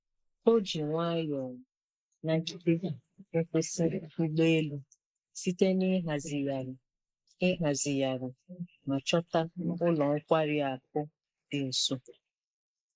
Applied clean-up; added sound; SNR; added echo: neural mask model Resemble Enhance denoiser.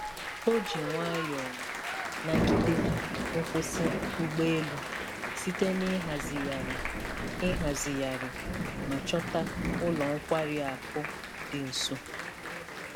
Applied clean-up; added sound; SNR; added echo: none; Thunder / Rain + Applause; 0 dB; none.